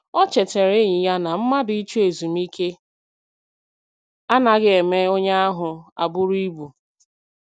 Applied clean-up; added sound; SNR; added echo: none; none; none; none.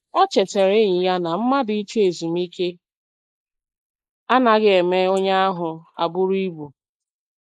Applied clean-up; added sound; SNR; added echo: neural mask model Resemble Enhance denoiser.